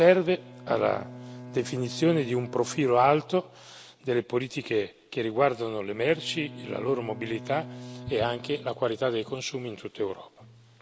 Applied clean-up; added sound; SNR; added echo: none; Bowed string instrument; 17 dB; none.